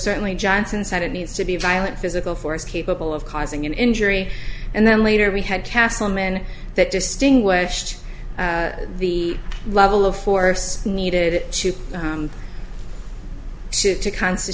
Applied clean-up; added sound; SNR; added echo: none; Livestock, farm animals, working animals; 13 dB; none.